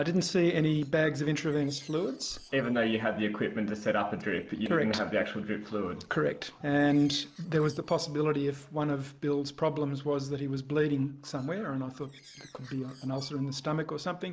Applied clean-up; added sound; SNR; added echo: neural separator model SepFormer DNS4.